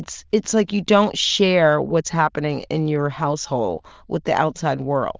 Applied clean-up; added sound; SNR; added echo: neural diffusion model UNIVERSE++.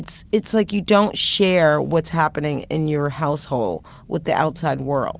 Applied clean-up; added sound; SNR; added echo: none; none; none; none.